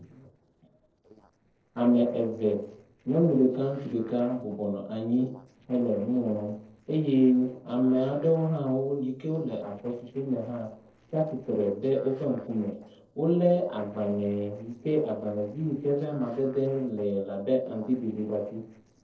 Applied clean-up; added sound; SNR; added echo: neural separator model SepFormer DNS4.